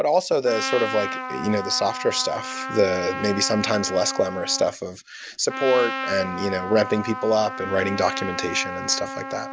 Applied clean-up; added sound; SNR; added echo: none; Trumpet; 7 dB; none.